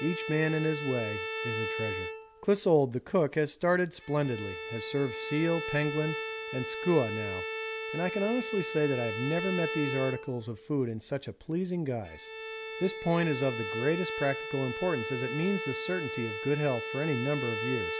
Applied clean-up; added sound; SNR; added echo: none; Bowed string instrument; 6 dB; none.